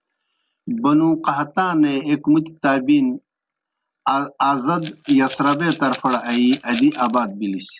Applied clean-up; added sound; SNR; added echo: none; Rattle / Glass; 17 dB; none.